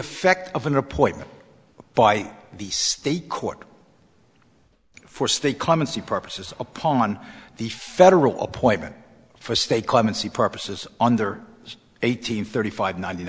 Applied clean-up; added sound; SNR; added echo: none; none; none; none.